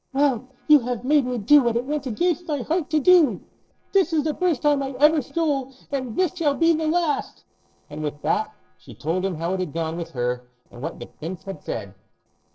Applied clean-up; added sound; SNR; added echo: neural separator model SepFormer DNS4.